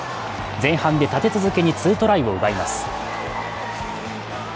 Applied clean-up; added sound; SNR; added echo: none; none; none; none.